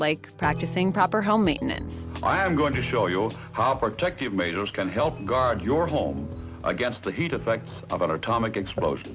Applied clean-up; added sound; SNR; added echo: none; Bowed string instrument; 13 dB; none.